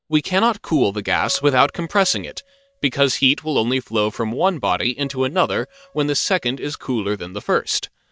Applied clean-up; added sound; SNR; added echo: neural mask model DeepFilterNet 3.